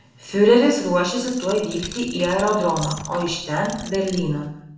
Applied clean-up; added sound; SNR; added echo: none; Coin (dropping); 16 dB; reverberation time 0.7 s.